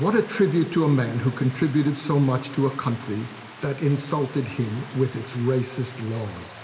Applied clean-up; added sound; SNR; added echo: none; Stream; 18 dB; reverberation time 1.6 s.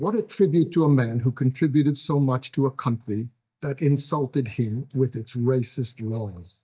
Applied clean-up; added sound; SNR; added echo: neural mask model DeepFilterNet 3.